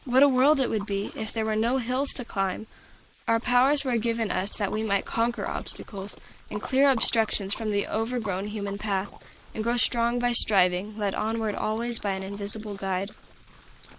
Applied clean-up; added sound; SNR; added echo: neural mask model Resemble Enhance denoiser.